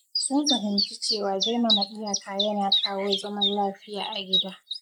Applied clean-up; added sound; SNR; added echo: neural mask model Resemble Enhance denoiser.